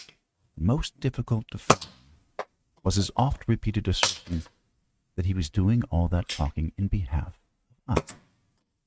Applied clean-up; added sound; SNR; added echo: neural mask model RNNoise.